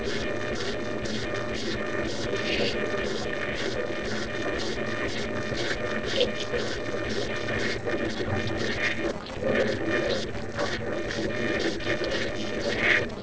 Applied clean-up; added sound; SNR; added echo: neural separator model SepFormer DNS4.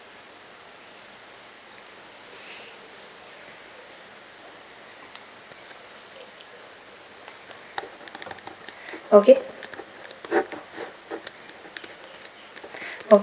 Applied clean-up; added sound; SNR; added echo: none; none; none; none.